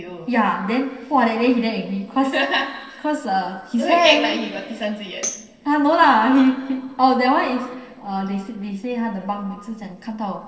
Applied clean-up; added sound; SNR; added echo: neural separator model SepFormer DNS4.